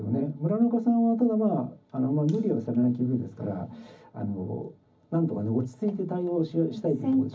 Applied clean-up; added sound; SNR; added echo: none; none; none; reverberation time 0.4 s.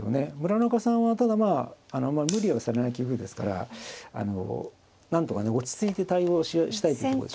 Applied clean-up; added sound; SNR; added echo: none; none; none; none.